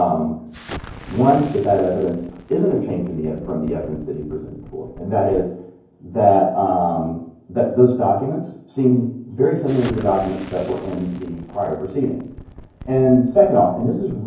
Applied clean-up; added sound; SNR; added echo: none; Explosion; 20 dB; reverberation time 0.9 s.